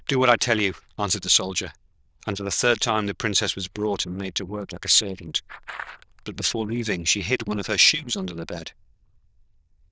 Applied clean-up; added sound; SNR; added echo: neural diffusion model UNIVERSE++.